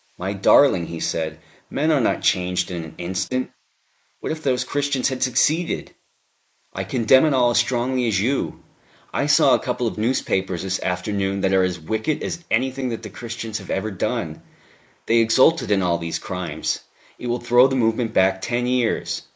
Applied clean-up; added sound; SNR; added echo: neural mask model Resemble Enhance denoiser.